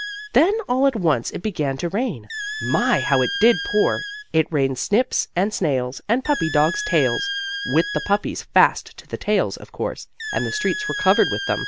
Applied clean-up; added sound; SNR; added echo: none; Squeak; 9 dB; none.